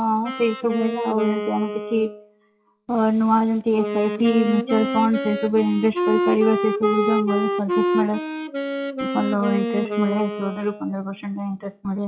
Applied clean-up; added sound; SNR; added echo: classical method WPE with log-MMSE.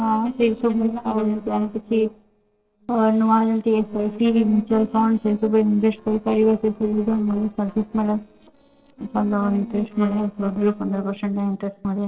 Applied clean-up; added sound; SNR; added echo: neural separator model SepFormer DNS4.